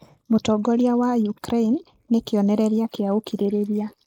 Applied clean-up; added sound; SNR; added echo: neural mask model Resemble Enhance denoiser.